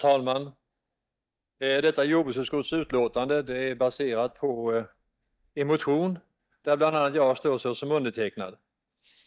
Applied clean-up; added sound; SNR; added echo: neural mask model DeepFilterNet 3.